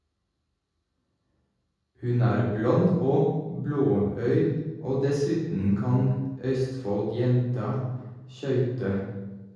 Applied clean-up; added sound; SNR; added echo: none; none; none; reverberation time 1.3 s.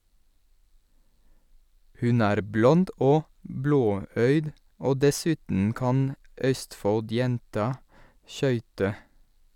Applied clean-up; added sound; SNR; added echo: none; none; none; none.